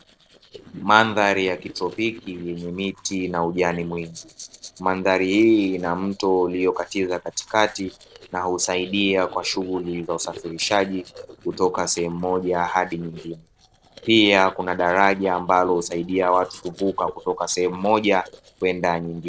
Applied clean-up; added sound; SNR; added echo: neural separator model SepFormer DNS4.